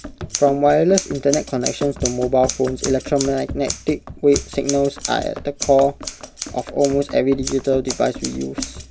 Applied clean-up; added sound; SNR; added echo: none; Run + Scissors; 10 dB; none.